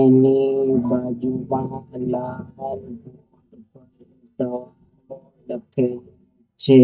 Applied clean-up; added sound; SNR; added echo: neural mask model DeepFilterNet 3.